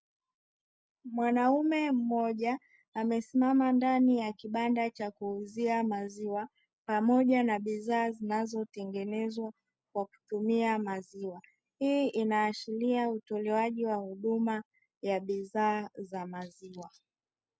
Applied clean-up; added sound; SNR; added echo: none; none; none; none.